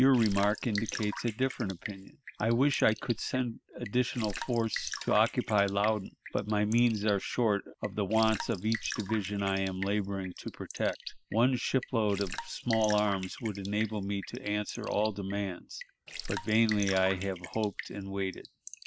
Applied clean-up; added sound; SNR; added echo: none; Raindrop / Drip; 13 dB; none.